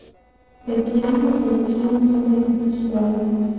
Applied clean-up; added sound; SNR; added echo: neural separator model SepFormer DNS4.